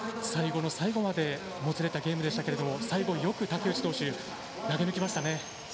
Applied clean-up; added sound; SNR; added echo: none; Domestic sounds, home sounds; 18 dB; none.